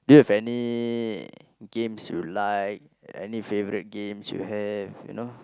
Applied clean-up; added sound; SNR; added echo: none; none; none; none.